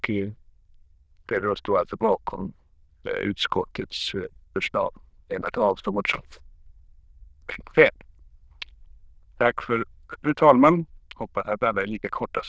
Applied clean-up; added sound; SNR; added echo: neural diffusion model UNIVERSE++.